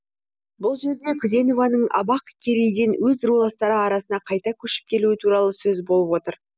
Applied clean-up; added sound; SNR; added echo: none; none; none; none.